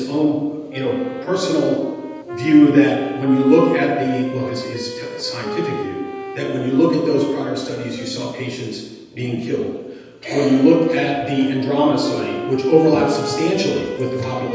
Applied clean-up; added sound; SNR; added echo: none; Wind instrument, woodwind instrument; 11 dB; reverberation time 1.1 s.